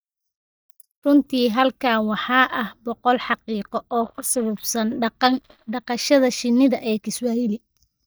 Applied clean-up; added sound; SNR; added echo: neural mask model DeepFilterNet 3.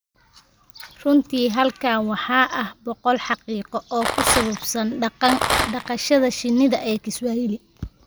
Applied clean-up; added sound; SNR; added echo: none; Rattle; 1 dB; none.